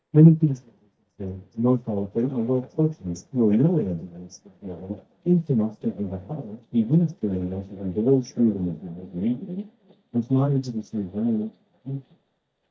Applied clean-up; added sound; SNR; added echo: neural mask model DeepFilterNet 3.